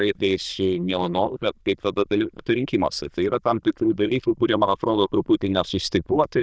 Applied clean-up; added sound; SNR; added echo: neural diffusion model UNIVERSE++.